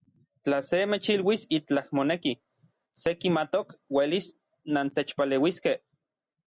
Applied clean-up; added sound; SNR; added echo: none; none; none; none.